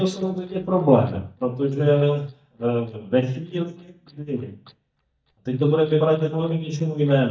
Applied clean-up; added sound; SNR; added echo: neural mask model DeepFilterNet 3.